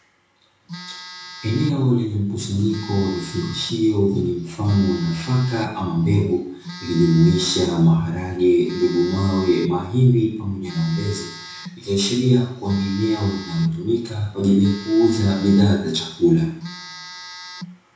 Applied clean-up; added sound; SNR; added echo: none; Telephone; 18 dB; reverberation time 0.6 s.